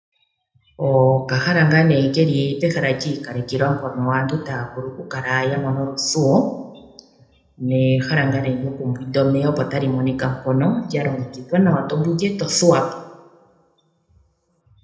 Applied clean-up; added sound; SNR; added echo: none; none; none; reverberation time 0.7 s.